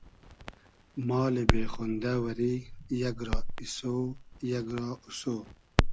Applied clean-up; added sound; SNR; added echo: none; Crackle; 0 dB; none.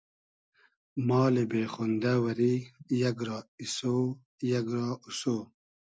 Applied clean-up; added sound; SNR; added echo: none; none; none; none.